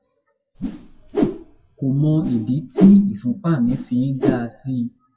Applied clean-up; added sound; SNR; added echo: classical method WPE with log-MMSE.